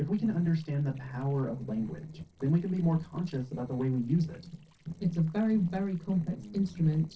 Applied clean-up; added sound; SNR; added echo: neural separator model SepFormer DNS4.